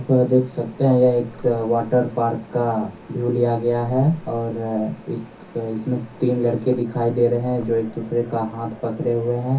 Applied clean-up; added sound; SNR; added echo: none; Mechanisms; 20 dB; reverberation time 0.3 s.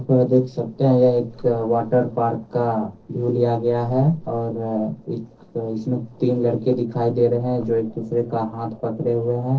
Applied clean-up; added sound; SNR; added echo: neural separator model SepFormer DNS4.